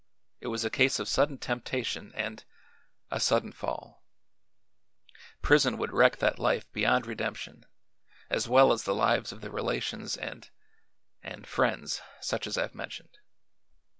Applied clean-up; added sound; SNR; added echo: none; none; none; none.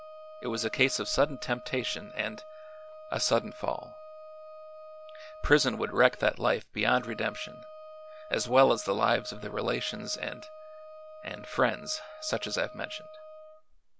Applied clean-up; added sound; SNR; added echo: none; Wind instrument, woodwind instrument; 15 dB; none.